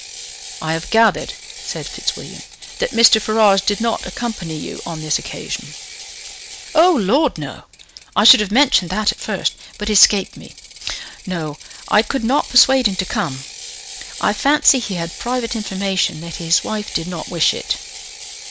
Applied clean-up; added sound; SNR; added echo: none; Ratchet, pawl; 15 dB; none.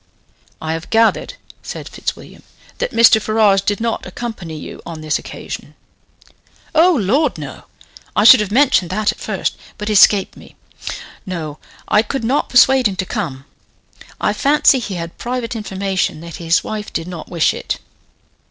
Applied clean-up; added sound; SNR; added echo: none; none; none; none.